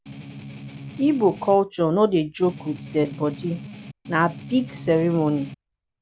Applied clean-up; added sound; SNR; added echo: none; Strum; 14 dB; none.